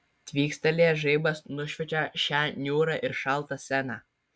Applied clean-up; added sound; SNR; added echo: none; none; none; none.